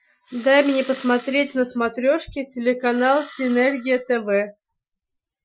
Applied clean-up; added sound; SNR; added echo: classical method Wiener filter.